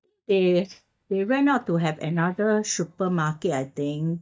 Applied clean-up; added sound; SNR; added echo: neural mask model DeepFilterNet 3.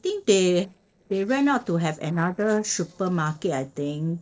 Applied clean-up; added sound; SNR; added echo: neural separator model SepFormer DNS4.